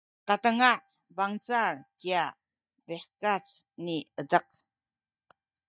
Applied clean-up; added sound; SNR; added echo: neural mask model DeepFilterNet 3.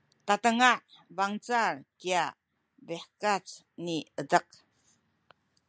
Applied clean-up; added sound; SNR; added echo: none; none; none; none.